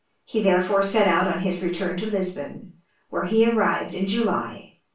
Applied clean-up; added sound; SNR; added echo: none; none; none; reverberation time 0.3 s.